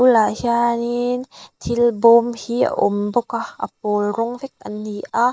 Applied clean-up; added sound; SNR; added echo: neural mask model Resemble Enhance denoiser.